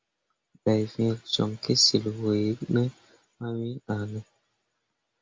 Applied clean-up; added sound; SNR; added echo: none; none; none; none.